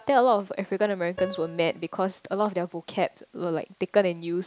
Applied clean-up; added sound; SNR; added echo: none; Piano; 18 dB; none.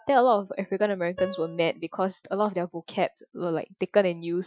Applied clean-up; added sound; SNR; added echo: classical method Wiener filter.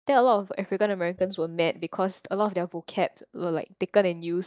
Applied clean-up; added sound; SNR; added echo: neural mask model DeepFilterNet 3.